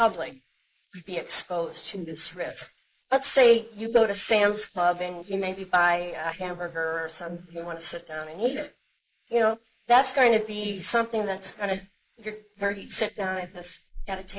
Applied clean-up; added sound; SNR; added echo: neural mask model Resemble Enhance denoiser.